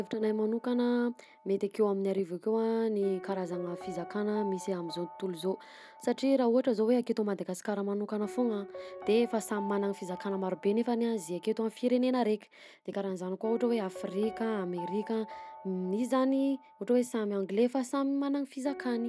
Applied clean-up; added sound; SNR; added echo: none; Piano; 17 dB; none.